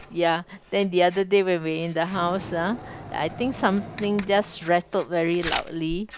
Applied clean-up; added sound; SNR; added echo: none; Wild animals + Writing; 14 dB; none.